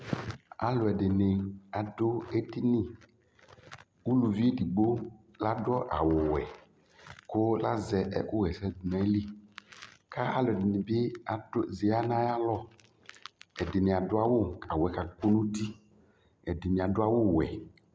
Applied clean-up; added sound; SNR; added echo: none; none; none; none.